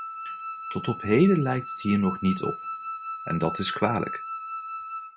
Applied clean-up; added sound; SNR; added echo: none; Wind instrument, woodwind instrument; 8 dB; none.